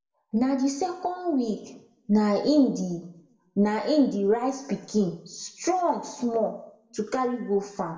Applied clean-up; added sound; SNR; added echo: none; none; none; reverberation time 0.5 s.